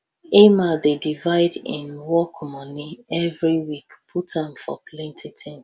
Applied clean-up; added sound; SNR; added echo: none; none; none; none.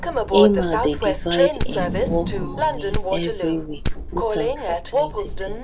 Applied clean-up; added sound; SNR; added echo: none; Train + Wood; -1 dB; none.